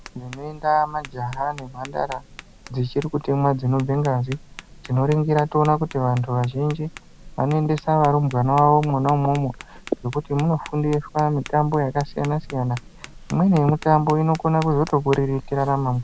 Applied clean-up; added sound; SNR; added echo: none; Tap; 18 dB; none.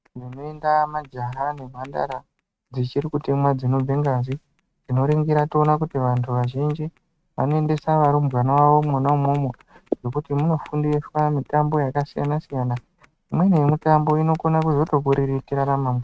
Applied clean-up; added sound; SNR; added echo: neural mask model RNNoise.